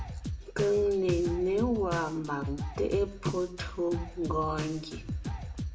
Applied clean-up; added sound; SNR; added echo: none; Drum kit; 6 dB; reverberation time 0.7 s.